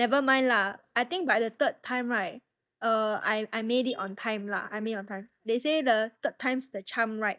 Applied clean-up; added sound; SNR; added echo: neural mask model DeepFilterNet 3.